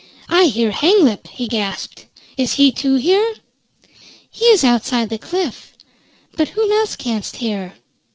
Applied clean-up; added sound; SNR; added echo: none; none; none; none.